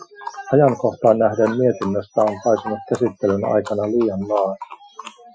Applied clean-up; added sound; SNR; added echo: classical method Wiener filter.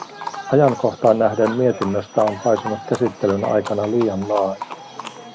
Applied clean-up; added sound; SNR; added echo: none; Livestock, farm animals, working animals; 12 dB; none.